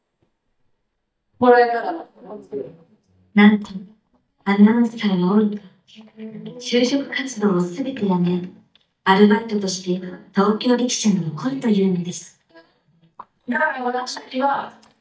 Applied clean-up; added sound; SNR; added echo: neural mask model DeepFilterNet 3.